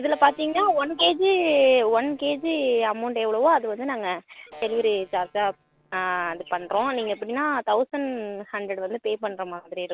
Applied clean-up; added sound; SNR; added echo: neural separator model SepFormer DNS4.